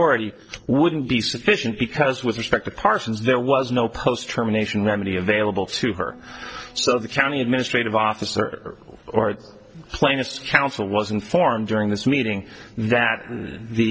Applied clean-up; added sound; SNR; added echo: neural separator model SepFormer DNS4.